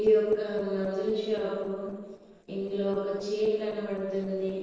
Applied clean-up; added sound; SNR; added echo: neural separator model SepFormer DNS4.